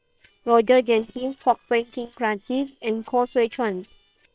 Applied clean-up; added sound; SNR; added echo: neural separator model SepFormer WHAM!.